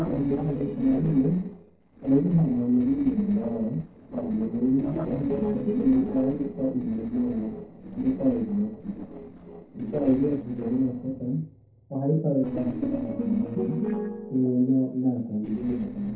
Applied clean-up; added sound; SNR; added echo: neural separator model SepFormer DNS4.